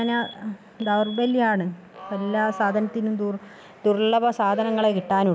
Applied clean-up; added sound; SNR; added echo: none; Alarm; 17 dB; none.